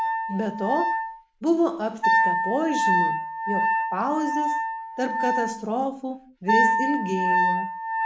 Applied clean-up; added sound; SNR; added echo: none; Wind instrument, woodwind instrument; -3 dB; none.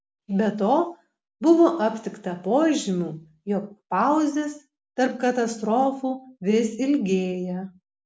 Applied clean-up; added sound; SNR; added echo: none; none; none; none.